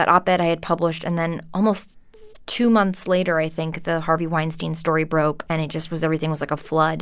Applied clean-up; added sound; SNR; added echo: none; none; none; none.